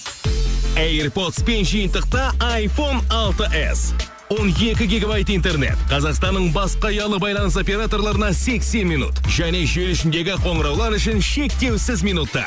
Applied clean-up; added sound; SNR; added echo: none; none; none; none.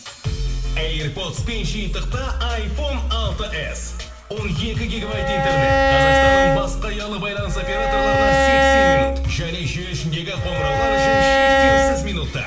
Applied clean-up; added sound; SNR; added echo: none; Bowed string instrument; -5 dB; reverberation time 1.0 s.